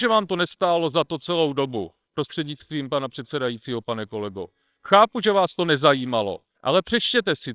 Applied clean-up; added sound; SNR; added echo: neural separator model SepFormer WHAMR!.